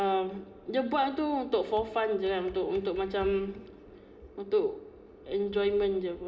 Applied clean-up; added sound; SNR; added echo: none; none; none; reverberation time 1.1 s.